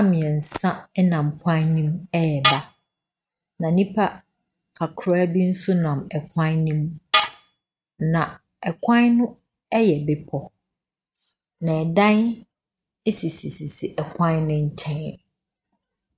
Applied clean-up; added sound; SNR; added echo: neural mask model RNNoise.